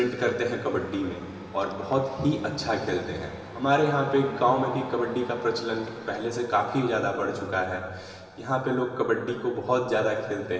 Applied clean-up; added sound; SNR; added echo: none; Domestic sounds, home sounds; 19 dB; reverberation time 2.6 s.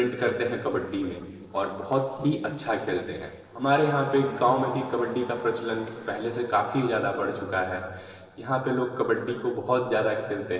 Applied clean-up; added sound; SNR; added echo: neural separator model SepFormer DNS4.